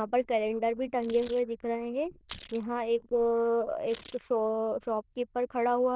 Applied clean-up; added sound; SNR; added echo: neural diffusion model UNIVERSE++.